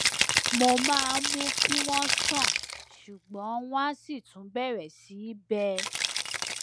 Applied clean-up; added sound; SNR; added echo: none; Rattle (instrument); -2 dB; none.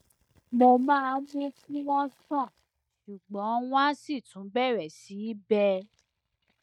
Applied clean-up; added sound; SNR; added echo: neural mask model DeepFilterNet 3.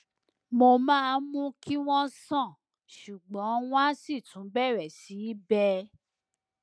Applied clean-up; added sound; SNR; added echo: none; none; none; none.